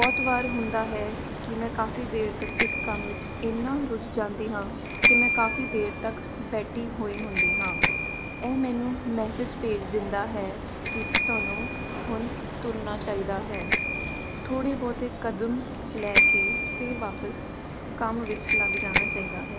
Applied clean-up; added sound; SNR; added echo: none; Bicycle bell; -2 dB; none.